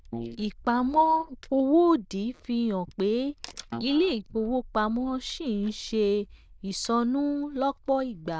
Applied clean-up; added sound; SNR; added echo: neural diffusion model UNIVERSE++.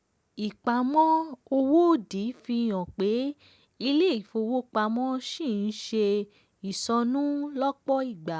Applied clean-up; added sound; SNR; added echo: none; none; none; none.